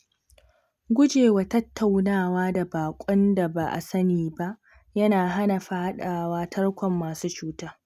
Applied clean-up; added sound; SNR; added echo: none; none; none; none.